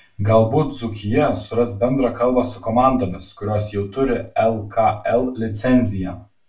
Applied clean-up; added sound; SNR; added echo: none; none; none; reverberation time 0.3 s.